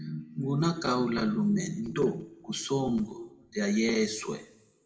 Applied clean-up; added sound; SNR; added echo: none; none; none; reverberation time 0.8 s.